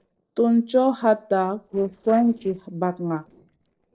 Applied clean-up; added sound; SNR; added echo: neural separator model SepFormer DNS4.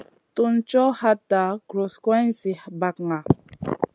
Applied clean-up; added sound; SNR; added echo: none; none; none; none.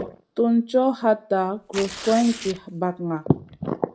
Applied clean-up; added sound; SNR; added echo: none; Tearing; 14 dB; reverberation time 0.3 s.